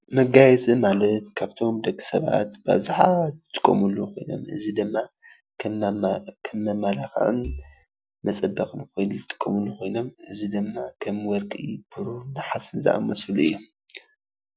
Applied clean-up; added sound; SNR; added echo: none; Marimba, xylophone / Wood; 10 dB; none.